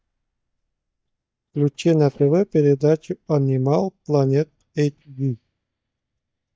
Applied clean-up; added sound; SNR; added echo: neural mask model DeepFilterNet 3.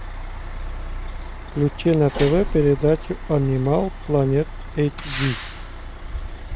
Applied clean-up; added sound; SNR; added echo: none; Truck; 7 dB; none.